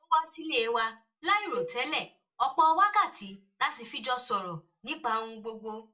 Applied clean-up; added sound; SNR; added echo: none; Cowbell; 12 dB; reverberation time 0.2 s.